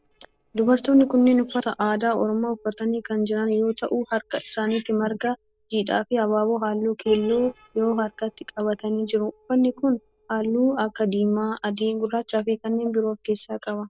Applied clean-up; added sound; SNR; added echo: neural separator model SepFormer DNS4.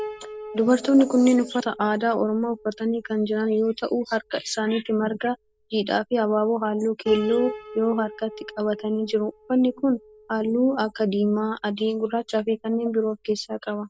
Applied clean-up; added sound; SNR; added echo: none; Piano; 16 dB; none.